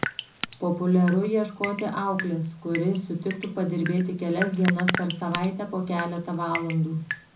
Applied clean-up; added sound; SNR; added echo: none; Drip; 9 dB; reverberation time 0.4 s.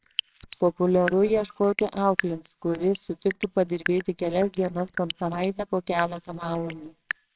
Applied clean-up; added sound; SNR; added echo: neural separator model SepFormer WHAMR!.